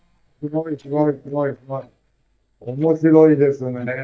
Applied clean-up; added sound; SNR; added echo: neural mask model DeepFilterNet 3.